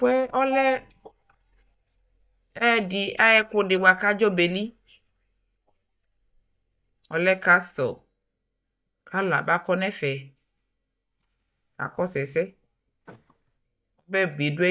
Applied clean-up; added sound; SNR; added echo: neural mask model DeepFilterNet 3.